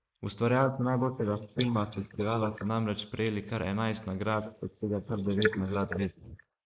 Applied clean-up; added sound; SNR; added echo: neural mask model Resemble Enhance denoiser.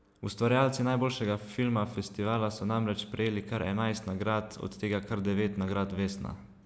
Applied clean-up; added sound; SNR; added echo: none; none; none; none.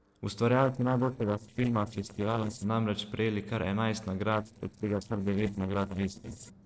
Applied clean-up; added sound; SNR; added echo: neural separator model SepFormer DNS4.